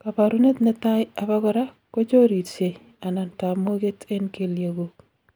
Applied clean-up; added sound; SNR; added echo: none; none; none; none.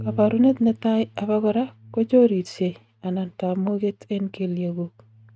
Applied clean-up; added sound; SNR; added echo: neural mask model RNNoise.